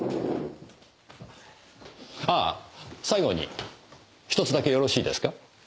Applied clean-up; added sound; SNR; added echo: none; none; none; none.